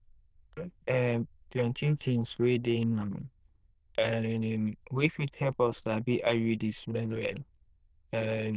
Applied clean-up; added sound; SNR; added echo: neural diffusion model UNIVERSE++.